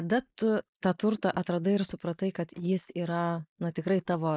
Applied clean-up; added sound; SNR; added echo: neural mask model Resemble Enhance denoiser.